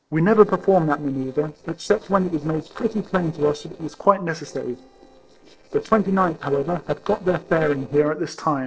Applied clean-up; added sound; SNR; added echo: neural separator model SepFormer DNS4.